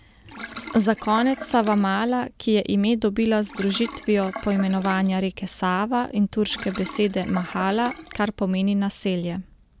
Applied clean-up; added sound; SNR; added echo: none; Sink (filling or washing); 16 dB; none.